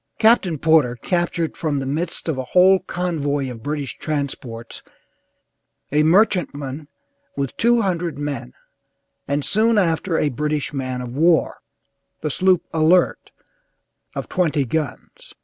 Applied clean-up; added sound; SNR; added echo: none; none; none; none.